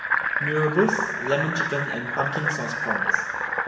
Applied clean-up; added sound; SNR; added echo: none; Fill (with liquid); -2 dB; reverberation time 0.9 s.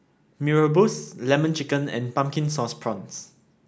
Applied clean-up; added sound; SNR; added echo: none; none; none; none.